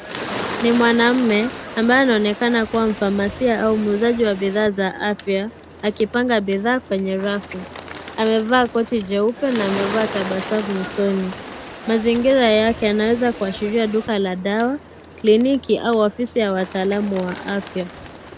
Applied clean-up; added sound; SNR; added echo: none; Bird; 13 dB; none.